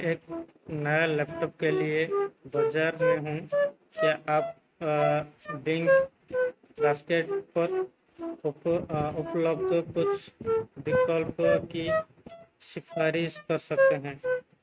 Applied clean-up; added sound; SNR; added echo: neural mask model RNNoise.